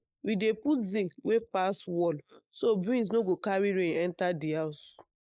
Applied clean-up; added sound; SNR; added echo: neural mask model Resemble Enhance denoiser.